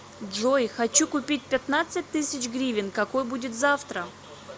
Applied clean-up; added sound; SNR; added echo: none; none; none; none.